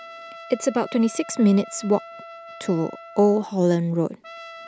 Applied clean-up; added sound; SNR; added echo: none; Trumpet; 18 dB; none.